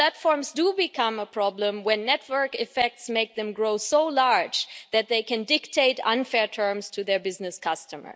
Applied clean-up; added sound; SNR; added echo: none; none; none; none.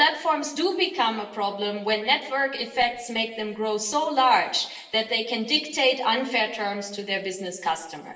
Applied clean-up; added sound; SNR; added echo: none; none; none; reverberation time 0.8 s.